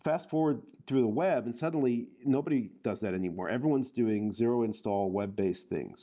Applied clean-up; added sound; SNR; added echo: none; none; none; none.